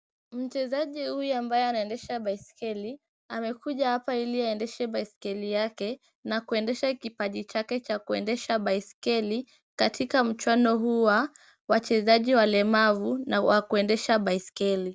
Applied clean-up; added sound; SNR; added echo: none; none; none; none.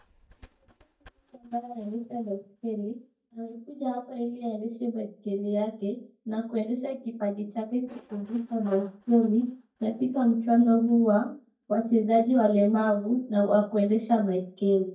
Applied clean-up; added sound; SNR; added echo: neural mask model DeepFilterNet 3.